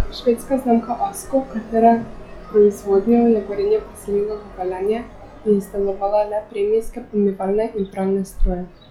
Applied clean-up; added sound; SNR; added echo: classical method log-MMSE.